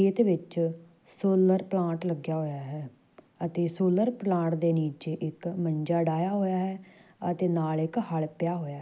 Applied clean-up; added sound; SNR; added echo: none; none; none; none.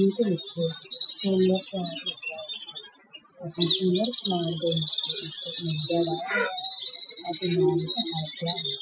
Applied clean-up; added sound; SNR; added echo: classical method Wiener filter.